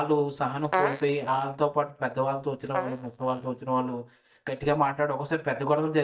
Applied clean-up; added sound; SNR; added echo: neural mask model DeepFilterNet 3.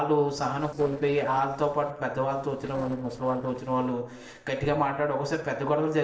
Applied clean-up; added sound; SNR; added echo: neural separator model SepFormer DNS4.